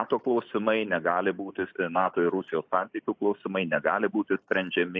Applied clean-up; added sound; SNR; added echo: neural mask model Resemble Enhance denoiser.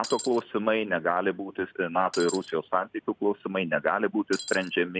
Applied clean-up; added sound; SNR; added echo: none; Shatter; 11 dB; none.